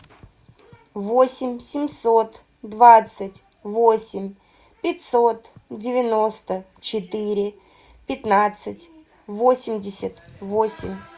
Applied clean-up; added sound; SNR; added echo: none; none; none; none.